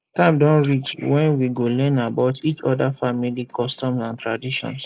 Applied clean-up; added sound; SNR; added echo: neural mask model Resemble Enhance denoiser.